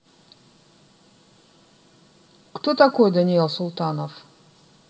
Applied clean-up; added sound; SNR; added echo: none; none; none; reverberation time 0.5 s.